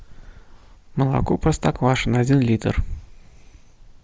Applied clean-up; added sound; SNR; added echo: none; none; none; none.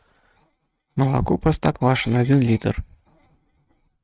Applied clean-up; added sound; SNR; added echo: neural mask model RNNoise.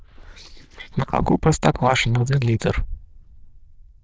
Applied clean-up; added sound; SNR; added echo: neural diffusion model UNIVERSE++.